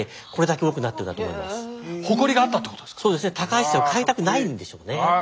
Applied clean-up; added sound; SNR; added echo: none; none; none; none.